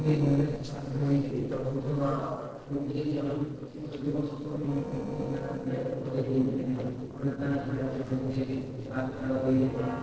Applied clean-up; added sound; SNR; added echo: neural separator model SepFormer DNS4.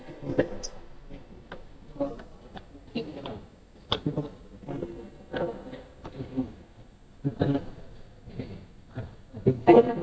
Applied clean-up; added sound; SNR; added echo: neural mask model DeepFilterNet 3.